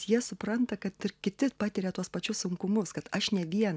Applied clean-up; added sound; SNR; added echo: none; none; none; none.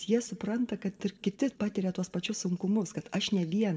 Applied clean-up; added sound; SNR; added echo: none; none; none; reverberation time 1.1 s.